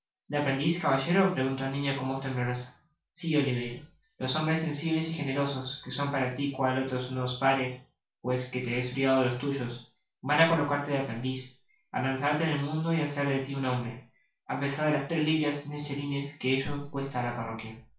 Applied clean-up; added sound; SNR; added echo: none; none; none; reverberation time 0.3 s.